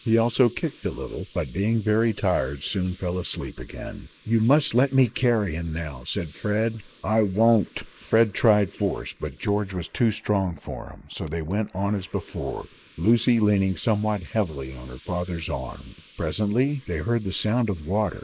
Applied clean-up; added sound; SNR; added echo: neural mask model Resemble Enhance denoiser.